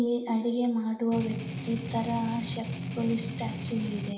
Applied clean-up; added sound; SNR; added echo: none; Strum; 6 dB; reverberation time 0.9 s.